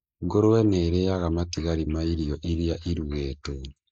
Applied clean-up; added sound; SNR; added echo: neural mask model Resemble Enhance denoiser.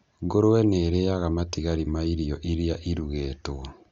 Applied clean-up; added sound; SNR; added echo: none; none; none; none.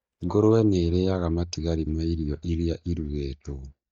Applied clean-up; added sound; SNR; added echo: neural mask model DeepFilterNet 3.